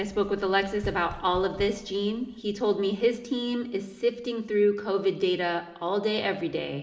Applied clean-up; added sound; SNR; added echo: none; Knock; 14 dB; reverberation time 1.2 s.